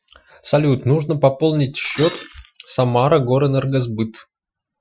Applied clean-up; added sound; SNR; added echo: classical method Wiener filter.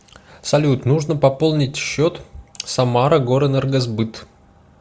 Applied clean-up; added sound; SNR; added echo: none; none; none; none.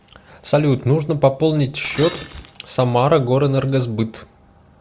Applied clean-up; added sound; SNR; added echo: none; Shatter; 14 dB; none.